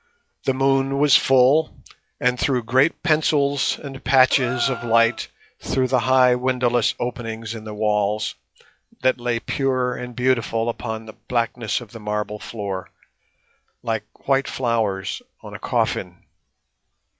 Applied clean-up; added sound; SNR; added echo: classical method log-MMSE.